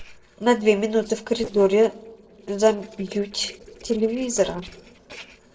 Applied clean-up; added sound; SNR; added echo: neural separator model SepFormer DNS4.